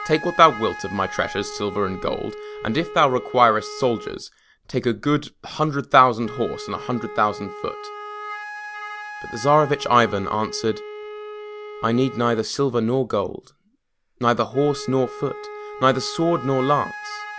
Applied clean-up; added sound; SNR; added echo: none; Wind instrument, woodwind instrument; 13 dB; none.